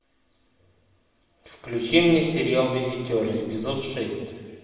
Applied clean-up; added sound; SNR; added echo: none; none; none; reverberation time 1.5 s.